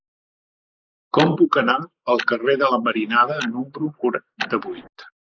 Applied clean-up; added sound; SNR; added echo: neural mask model Resemble Enhance denoiser.